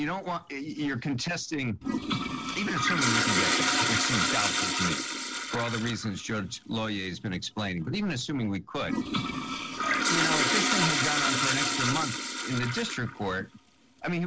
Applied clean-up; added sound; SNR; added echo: none; Toilet flush; -2 dB; none.